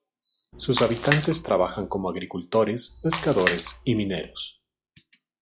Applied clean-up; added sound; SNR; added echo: classical method log-MMSE.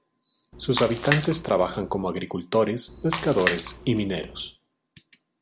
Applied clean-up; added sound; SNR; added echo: none; Splash, splatter; 5 dB; none.